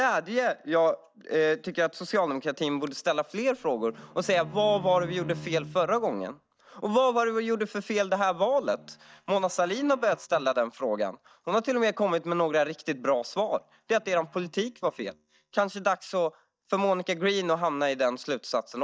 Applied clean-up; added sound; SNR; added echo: neural mask model DeepFilterNet 3.